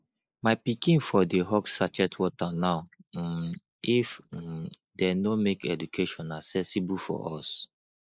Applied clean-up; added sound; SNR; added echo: neural mask model Resemble Enhance denoiser.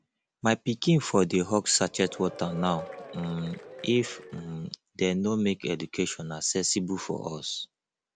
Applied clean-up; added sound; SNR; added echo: none; Applause / Crowd / Cheering; 15 dB; none.